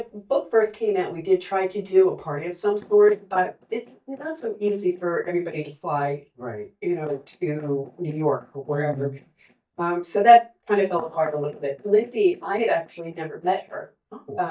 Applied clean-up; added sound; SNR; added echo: neural mask model DeepFilterNet 3.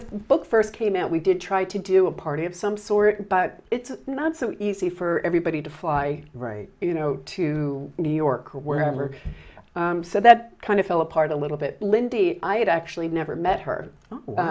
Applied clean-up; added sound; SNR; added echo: none; none; none; none.